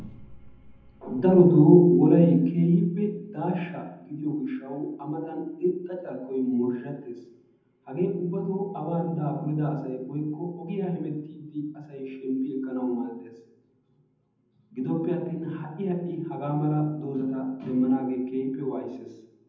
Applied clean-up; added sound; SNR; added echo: none; none; none; reverberation time 0.8 s.